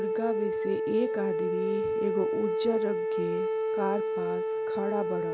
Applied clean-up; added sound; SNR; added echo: none; Wind instrument, woodwind instrument; -4 dB; none.